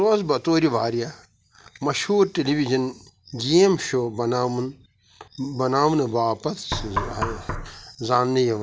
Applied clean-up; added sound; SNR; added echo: none; Knock; 6 dB; none.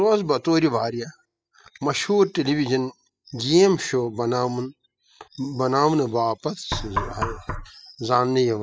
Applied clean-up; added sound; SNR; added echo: classical method spectral subtraction.